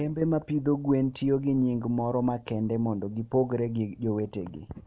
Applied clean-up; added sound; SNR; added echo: none; none; none; none.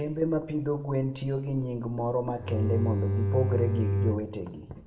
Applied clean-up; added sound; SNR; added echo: none; Bowed string instrument; -2 dB; reverberation time 0.7 s.